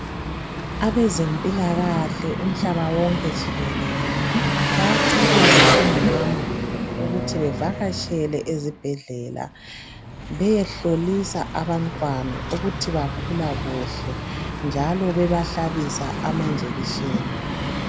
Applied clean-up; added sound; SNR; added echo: none; Engine; -1 dB; none.